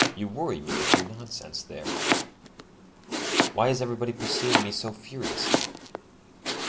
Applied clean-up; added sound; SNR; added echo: none; Domestic sounds, home sounds; -3 dB; none.